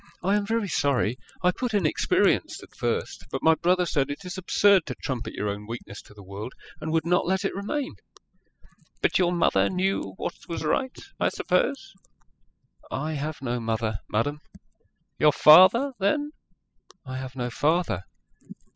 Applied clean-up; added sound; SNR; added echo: classical method spectral subtraction.